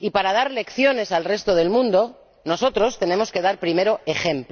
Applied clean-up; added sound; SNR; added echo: none; none; none; none.